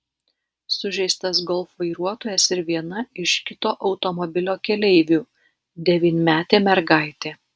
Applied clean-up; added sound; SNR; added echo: none; none; none; none.